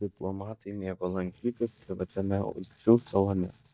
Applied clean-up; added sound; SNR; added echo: neural mask model DeepFilterNet 3.